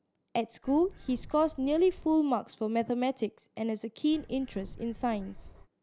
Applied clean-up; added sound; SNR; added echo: none; Bird; 17 dB; none.